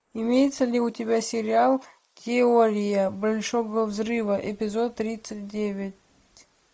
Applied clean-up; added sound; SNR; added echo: neural mask model Resemble Enhance denoiser.